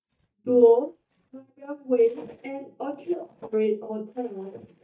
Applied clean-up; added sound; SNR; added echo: neural mask model DeepFilterNet 3.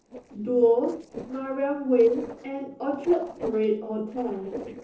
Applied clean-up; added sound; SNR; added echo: neural separator model SepFormer DNS4.